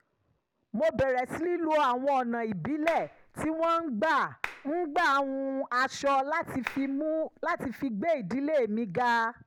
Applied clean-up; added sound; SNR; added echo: none; Clapping; 16 dB; none.